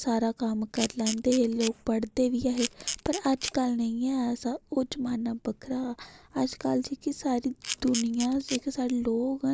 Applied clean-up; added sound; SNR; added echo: neural mask model Resemble Enhance denoiser.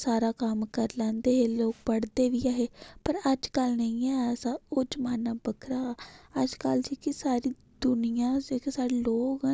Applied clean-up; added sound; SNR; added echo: none; none; none; none.